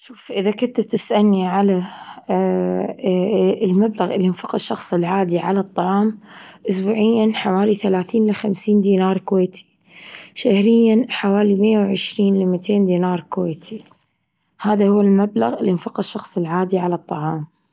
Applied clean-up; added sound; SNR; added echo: none; none; none; none.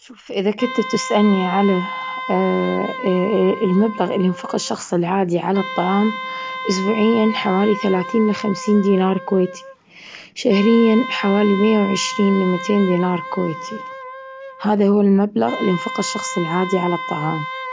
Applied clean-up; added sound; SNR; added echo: none; Wind instrument, woodwind instrument; 11 dB; none.